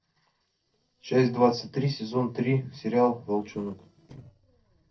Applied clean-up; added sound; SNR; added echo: neural separator model SepFormer DNS4.